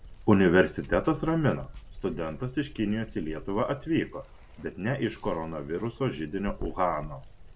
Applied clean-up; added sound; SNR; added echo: none; Water; 14 dB; none.